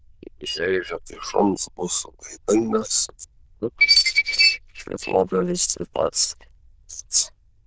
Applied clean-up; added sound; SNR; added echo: neural diffusion model UNIVERSE++.